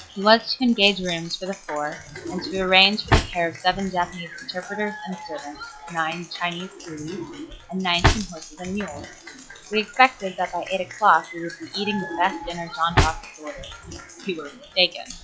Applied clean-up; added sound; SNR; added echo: classical method log-MMSE.